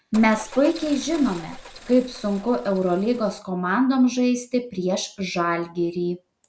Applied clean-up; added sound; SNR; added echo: none; Car; 18 dB; none.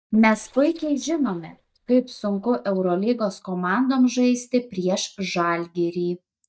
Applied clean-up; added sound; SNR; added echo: neural mask model DeepFilterNet 3.